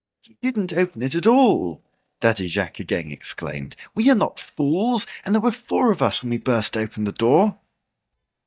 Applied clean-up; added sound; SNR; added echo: neural mask model DeepFilterNet 3.